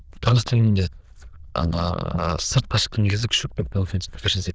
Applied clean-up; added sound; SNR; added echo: neural diffusion model UNIVERSE++.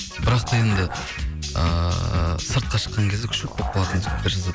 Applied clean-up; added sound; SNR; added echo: none; Dog; 11 dB; none.